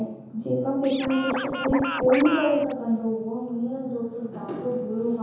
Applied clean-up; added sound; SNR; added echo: none; Scratching (performance technique); 5 dB; reverberation time 0.9 s.